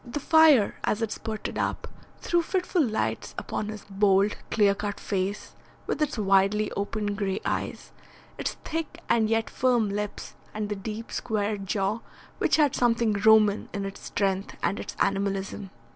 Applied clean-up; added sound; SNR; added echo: none; none; none; none.